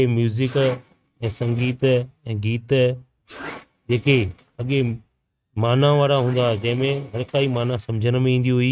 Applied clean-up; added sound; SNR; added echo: neural mask model RNNoise.